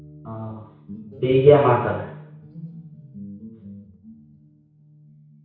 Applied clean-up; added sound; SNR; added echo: none; Guitar; 17 dB; reverberation time 0.6 s.